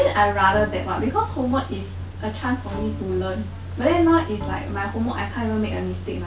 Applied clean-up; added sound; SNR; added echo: none; Bowed string instrument; 16 dB; none.